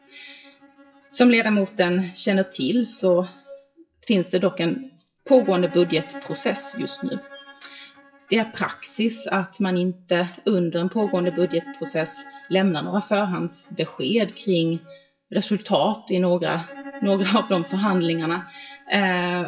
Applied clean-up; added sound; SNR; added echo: classical method WPE with log-MMSE.